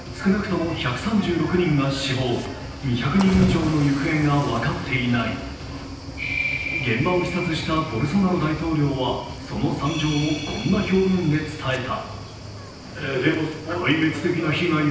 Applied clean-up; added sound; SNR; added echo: none; Cricket / Waves, surf; 12 dB; reverberation time 0.9 s.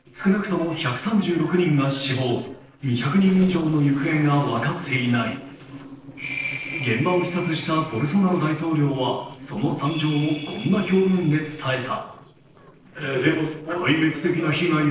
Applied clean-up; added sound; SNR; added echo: neural separator model SepFormer DNS4.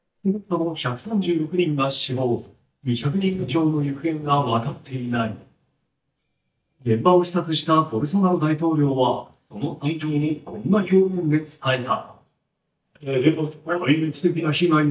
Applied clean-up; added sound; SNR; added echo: neural mask model DeepFilterNet 3.